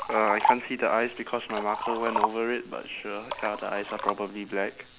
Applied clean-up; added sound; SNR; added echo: none; Liquid; 3 dB; none.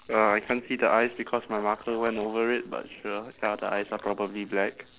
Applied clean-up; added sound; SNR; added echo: neural separator model SepFormer DNS4.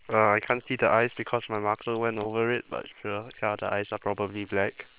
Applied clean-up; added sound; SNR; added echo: neural separator model SepFormer WHAM!.